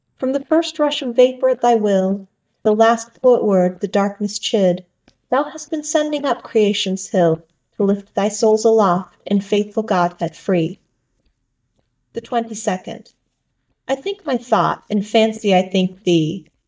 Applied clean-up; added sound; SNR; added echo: neural mask model DeepFilterNet 3.